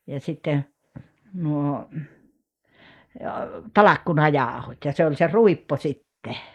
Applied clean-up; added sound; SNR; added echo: neural mask model Resemble Enhance denoiser.